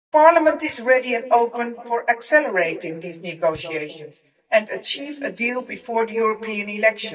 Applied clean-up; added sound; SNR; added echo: neural mask model DeepFilterNet 3.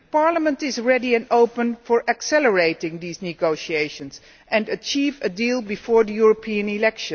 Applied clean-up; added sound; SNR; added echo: none; none; none; none.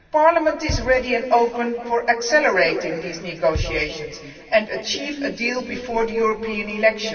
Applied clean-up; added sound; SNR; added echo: none; Bass drum; 13 dB; reverberation time 2.6 s.